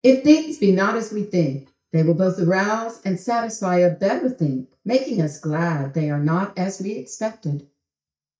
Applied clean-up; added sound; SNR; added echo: neural mask model DeepFilterNet 3.